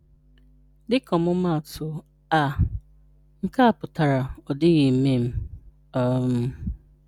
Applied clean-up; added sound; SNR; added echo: none; none; none; none.